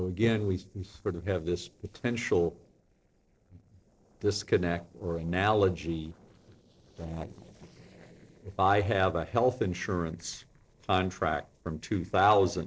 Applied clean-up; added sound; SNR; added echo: neural separator model SepFormer DNS4.